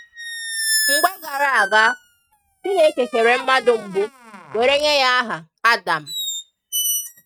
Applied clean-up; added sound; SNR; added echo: neural mask model RNNoise.